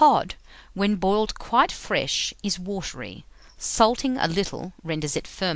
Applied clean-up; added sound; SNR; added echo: none; none; none; none.